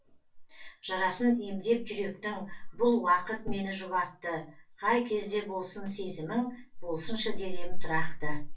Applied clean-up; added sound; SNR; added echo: none; none; none; reverberation time 0.1 s.